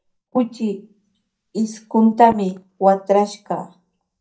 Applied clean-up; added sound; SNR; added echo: neural mask model DeepFilterNet 3.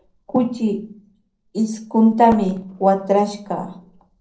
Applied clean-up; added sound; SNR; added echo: neural separator model SepFormer DNS4.